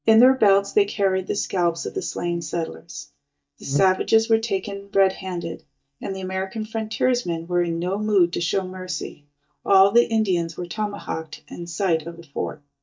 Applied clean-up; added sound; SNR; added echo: neural mask model DeepFilterNet 3.